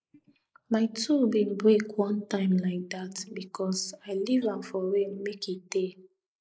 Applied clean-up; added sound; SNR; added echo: neural mask model Resemble Enhance denoiser.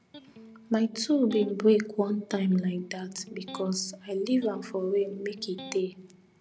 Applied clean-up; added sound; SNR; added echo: none; Electric guitar; 20 dB; none.